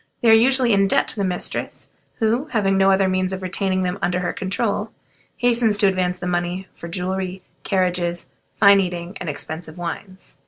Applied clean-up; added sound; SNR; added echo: none; none; none; none.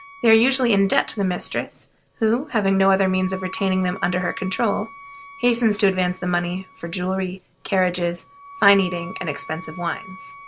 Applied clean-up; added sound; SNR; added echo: none; Wind instrument, woodwind instrument; 18 dB; none.